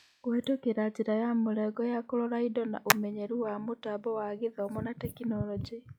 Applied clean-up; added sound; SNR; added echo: classical method log-MMSE.